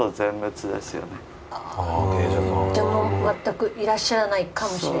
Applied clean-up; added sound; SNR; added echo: none; none; none; none.